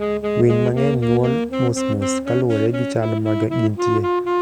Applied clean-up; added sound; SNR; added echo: none; Wind instrument, woodwind instrument; 1 dB; none.